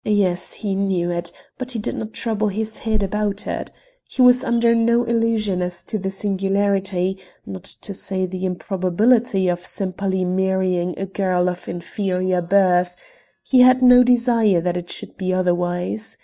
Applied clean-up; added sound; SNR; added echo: neural mask model DeepFilterNet 3.